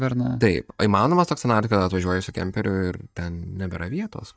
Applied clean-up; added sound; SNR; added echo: neural mask model DeepFilterNet 3.